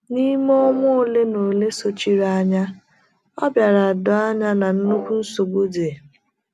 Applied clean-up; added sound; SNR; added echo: none; Brass instrument; 15 dB; none.